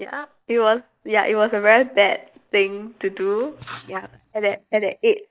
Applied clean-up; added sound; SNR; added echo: neural mask model DeepFilterNet 3.